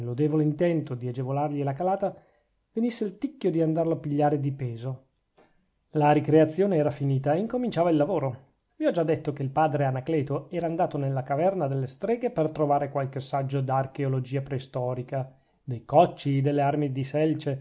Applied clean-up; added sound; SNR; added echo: none; none; none; none.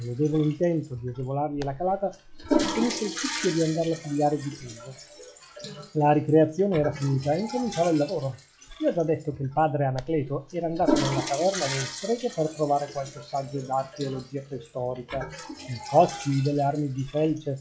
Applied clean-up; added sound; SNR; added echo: classical method log-MMSE.